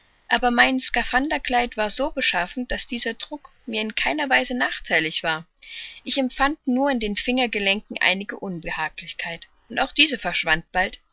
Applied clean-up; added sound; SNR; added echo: none; none; none; none.